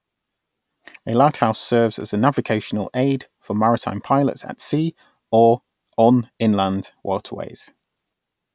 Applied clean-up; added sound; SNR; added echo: none; none; none; none.